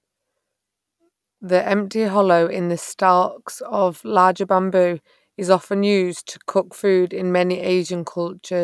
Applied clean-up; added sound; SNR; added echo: none; none; none; none.